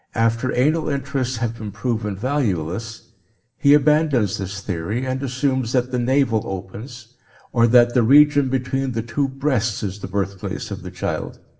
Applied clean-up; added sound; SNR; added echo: none; Car; 18 dB; reverberation time 0.6 s.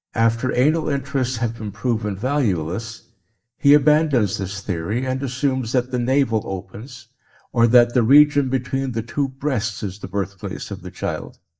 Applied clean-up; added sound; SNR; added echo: neural mask model DeepFilterNet 3.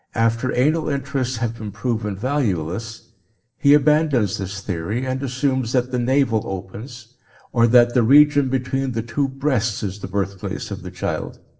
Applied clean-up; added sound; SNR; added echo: neural separator model SepFormer DNS4.